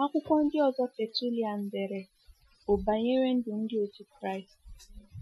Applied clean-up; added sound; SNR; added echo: classical method Wiener filter.